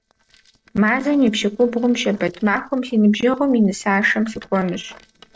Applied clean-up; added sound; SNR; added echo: neural separator model SepFormer DNS4.